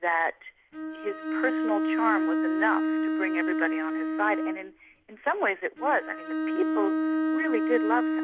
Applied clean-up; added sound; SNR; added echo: none; Bowed string instrument; -2 dB; none.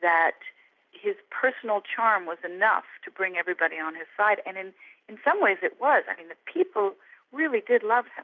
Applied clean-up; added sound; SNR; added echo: none; none; none; none.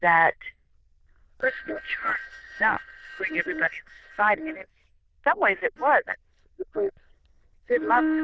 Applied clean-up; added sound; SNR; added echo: neural diffusion model UNIVERSE++.